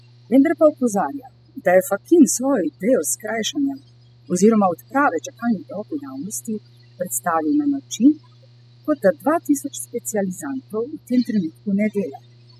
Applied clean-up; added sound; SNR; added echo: classical method spectral subtraction.